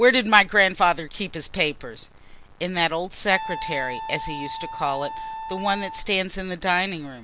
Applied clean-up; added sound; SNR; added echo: none; Wind instrument, woodwind instrument; 10 dB; none.